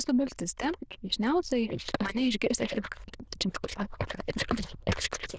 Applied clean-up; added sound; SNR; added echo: neural diffusion model UNIVERSE++.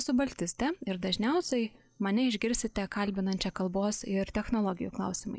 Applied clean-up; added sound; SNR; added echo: none; none; none; none.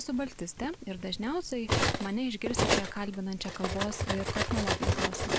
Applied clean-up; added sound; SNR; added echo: none; Cutlery, silverware; -2 dB; none.